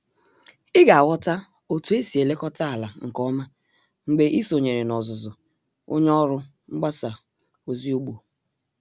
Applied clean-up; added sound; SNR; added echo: none; none; none; none.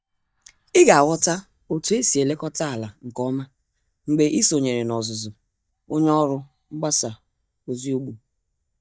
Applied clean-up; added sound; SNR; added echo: neural mask model DeepFilterNet 3.